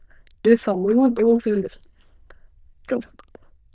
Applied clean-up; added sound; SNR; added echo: neural diffusion model UNIVERSE++.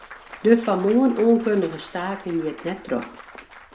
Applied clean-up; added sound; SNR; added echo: none; Applause / Cheering / Clapping; 20 dB; none.